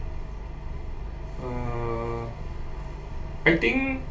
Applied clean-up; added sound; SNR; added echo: none; Purr; 3 dB; reverberation time 0.3 s.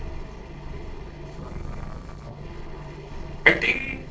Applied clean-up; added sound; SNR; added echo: neural separator model SepFormer DNS4.